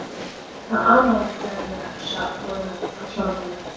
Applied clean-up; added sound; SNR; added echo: none; Train; 9 dB; reverberation time 0.7 s.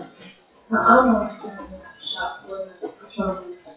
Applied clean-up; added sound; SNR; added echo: classical method WPE with log-MMSE.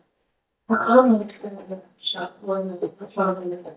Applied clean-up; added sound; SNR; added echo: neural mask model DeepFilterNet 3.